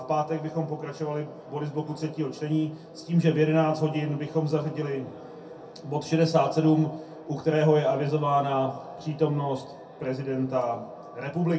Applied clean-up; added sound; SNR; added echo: none; none; none; reverberation time 0.3 s.